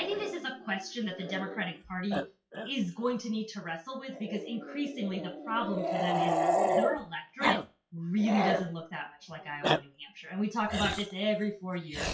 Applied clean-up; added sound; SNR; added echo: classical method WPE with log-MMSE.